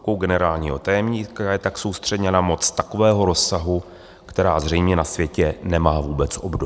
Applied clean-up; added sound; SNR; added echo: none; none; none; none.